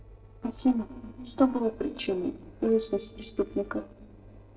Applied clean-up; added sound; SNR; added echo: neural separator model SepFormer DNS4.